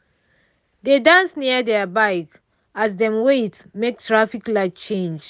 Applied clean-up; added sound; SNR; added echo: none; none; none; none.